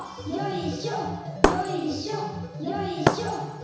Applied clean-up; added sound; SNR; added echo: none; Shatter; 0 dB; reverberation time 1.0 s.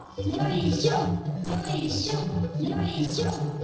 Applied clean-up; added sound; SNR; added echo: neural separator model SepFormer DNS4.